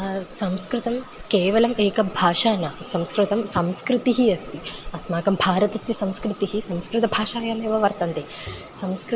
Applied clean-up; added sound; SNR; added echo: none; Bell + Bowed string instrument; 20 dB; none.